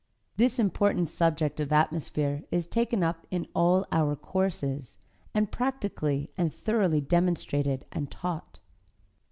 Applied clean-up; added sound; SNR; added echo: none; none; none; none.